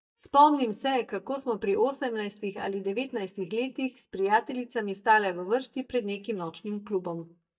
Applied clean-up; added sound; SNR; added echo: neural mask model DeepFilterNet 3.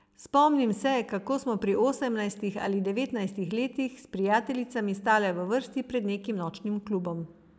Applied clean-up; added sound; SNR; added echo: none; none; none; none.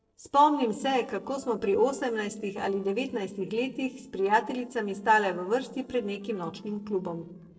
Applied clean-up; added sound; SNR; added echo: neural separator model SepFormer DNS4.